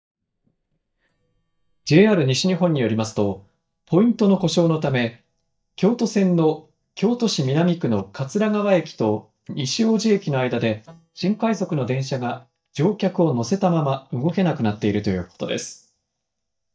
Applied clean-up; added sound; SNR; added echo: neural mask model DeepFilterNet 3.